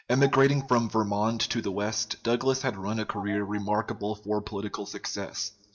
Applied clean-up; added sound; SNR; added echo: none; Bird vocalization, bird call, bird song; 20 dB; reverberation time 0.3 s.